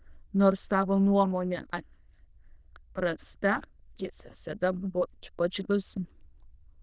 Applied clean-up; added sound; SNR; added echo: neural diffusion model UNIVERSE++.